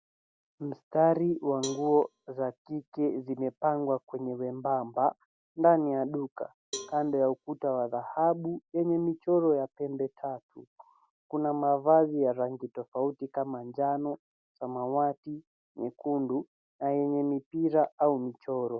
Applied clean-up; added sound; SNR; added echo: none; Cowbell; 18 dB; none.